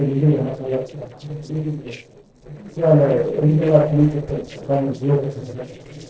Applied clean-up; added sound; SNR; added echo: neural separator model SepFormer DNS4.